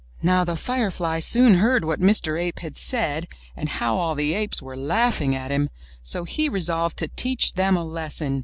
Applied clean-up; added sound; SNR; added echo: none; none; none; none.